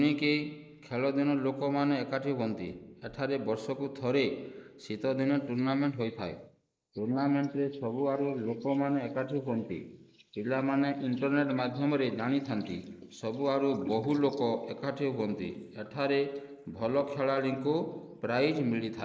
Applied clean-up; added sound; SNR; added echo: neural mask model Resemble Enhance denoiser.